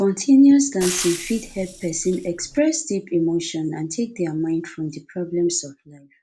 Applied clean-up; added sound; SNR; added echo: none; Frying (food); 11 dB; none.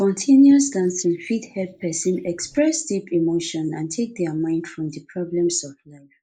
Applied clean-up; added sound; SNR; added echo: neural mask model Resemble Enhance denoiser.